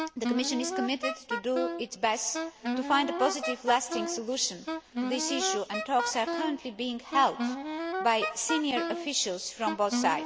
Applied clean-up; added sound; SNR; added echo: none; Wind instrument, woodwind instrument; 4 dB; none.